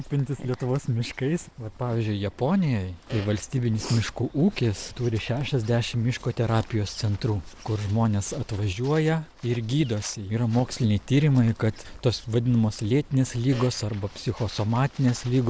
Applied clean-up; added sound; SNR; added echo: none; Fart; 20 dB; none.